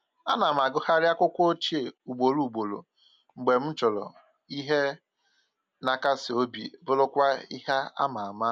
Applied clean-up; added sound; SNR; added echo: none; none; none; none.